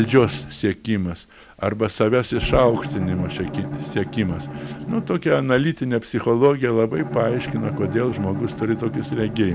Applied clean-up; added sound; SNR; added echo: none; Bowed string instrument; 10 dB; none.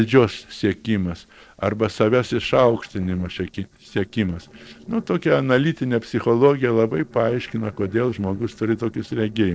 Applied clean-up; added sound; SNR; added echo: neural separator model SepFormer DNS4.